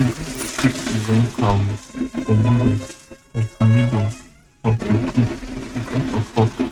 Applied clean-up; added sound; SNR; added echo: neural mask model RNNoise.